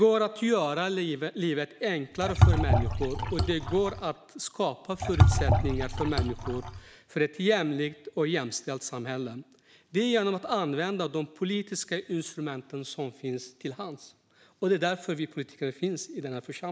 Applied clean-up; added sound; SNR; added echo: none; Liquid; -4 dB; none.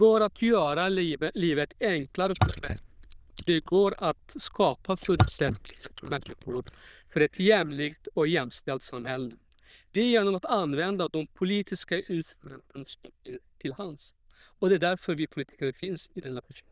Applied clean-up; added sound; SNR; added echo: neural diffusion model UNIVERSE++.